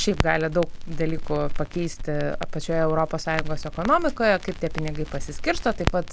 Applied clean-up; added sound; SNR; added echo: none; Crackle; 2 dB; none.